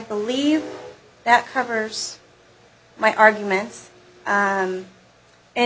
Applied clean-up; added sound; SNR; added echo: none; none; none; none.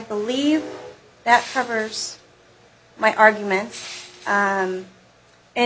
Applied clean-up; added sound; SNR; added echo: none; Crushing; 20 dB; none.